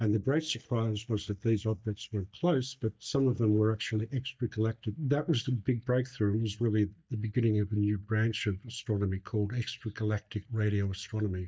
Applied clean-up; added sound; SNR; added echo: neural mask model DeepFilterNet 3.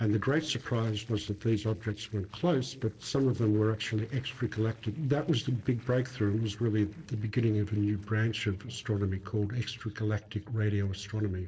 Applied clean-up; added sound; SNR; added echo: neural separator model SepFormer DNS4.